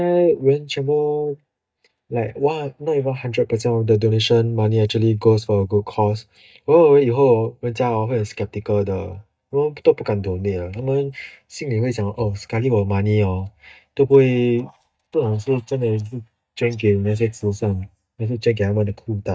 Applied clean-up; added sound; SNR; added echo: neural mask model DeepFilterNet 3.